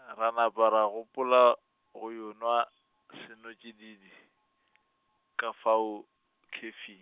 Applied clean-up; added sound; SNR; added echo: none; none; none; none.